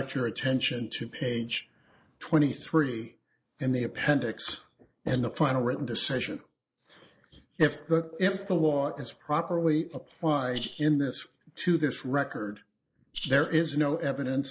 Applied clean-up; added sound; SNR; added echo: neural mask model Resemble Enhance denoiser.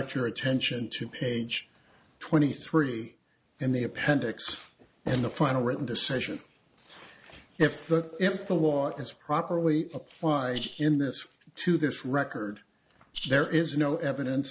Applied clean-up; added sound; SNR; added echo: none; Rattle (instrument); 10 dB; none.